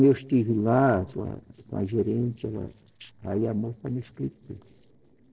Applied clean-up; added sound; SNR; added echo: neural separator model SepFormer DNS4.